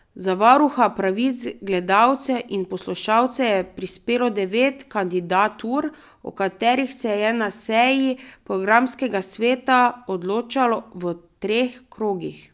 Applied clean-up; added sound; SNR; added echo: none; none; none; none.